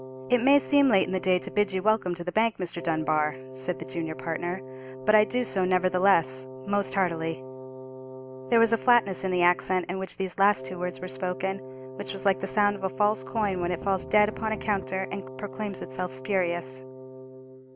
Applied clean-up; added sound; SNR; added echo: none; Strum + Wind instrument, woodwind instrument; 13 dB; none.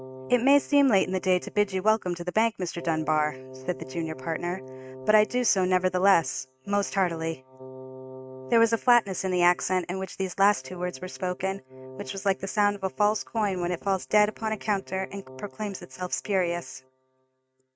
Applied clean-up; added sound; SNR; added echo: neural mask model RNNoise.